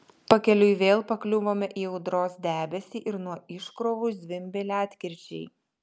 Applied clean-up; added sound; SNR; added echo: none; none; none; none.